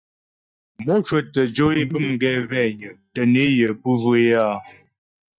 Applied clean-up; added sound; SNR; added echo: neural mask model DeepFilterNet 3.